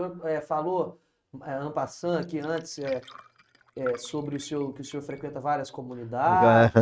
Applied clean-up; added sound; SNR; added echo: neural mask model RNNoise.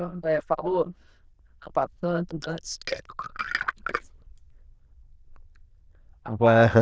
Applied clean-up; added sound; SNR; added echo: neural diffusion model UNIVERSE++.